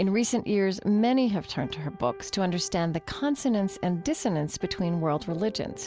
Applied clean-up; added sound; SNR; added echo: none; none; none; none.